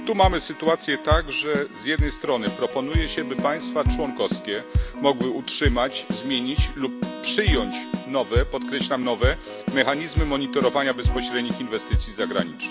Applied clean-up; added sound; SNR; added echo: none; Keyboard (musical); 2 dB; none.